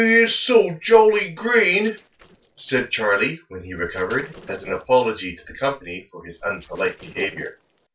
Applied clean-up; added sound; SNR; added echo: neural separator model SepFormer DNS4.